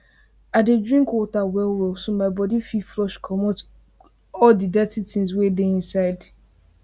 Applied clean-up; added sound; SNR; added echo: none; none; none; none.